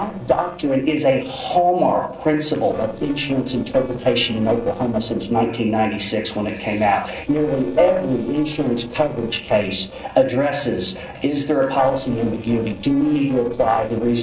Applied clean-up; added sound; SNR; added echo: neural separator model SepFormer DNS4.